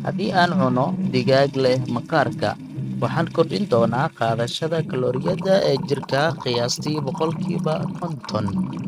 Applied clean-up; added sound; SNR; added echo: neural mask model RNNoise.